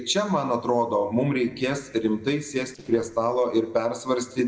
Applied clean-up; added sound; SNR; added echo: neural separator model SepFormer DNS4.